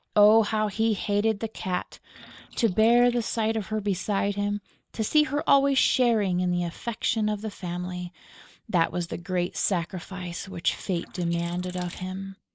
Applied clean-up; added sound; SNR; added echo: neural mask model Resemble Enhance denoiser.